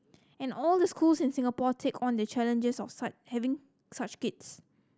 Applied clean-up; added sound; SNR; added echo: none; none; none; none.